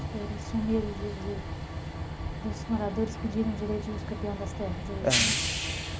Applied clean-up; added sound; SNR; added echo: none; Train; 0 dB; none.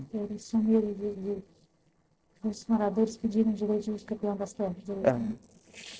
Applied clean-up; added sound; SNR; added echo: neural separator model SepFormer DNS4.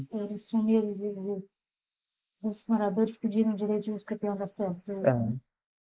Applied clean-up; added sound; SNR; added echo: neural mask model Resemble Enhance denoiser.